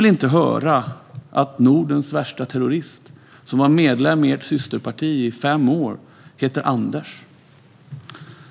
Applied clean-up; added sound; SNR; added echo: none; none; none; none.